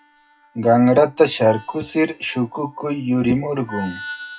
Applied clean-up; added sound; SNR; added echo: classical method WPE with log-MMSE.